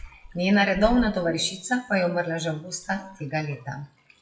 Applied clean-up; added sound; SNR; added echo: classical method WPE with log-MMSE.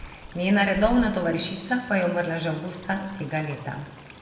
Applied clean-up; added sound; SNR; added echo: none; Stream; 15 dB; reverberation time 0.9 s.